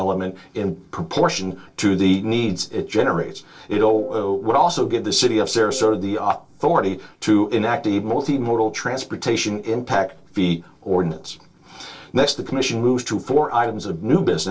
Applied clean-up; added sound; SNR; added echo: neural separator model SepFormer DNS4.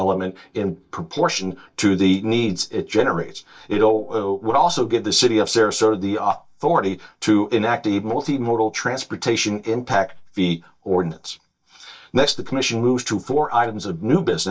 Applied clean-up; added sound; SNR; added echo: neural mask model DeepFilterNet 3.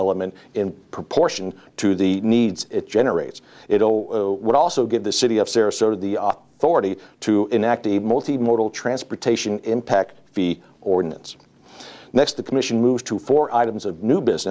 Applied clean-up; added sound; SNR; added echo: none; none; none; none.